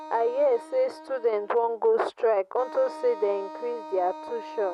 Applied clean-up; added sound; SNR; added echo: none; Wind instrument, woodwind instrument; 15 dB; none.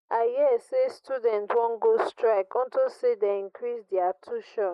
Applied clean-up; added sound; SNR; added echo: neural mask model Resemble Enhance denoiser.